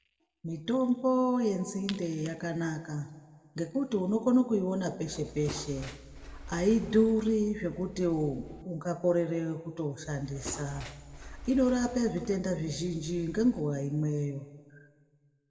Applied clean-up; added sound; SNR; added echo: none; Bird; 15 dB; reverberation time 1.2 s.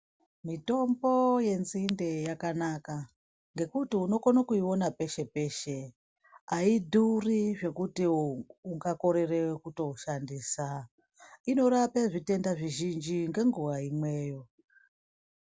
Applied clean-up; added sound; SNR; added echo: none; none; none; none.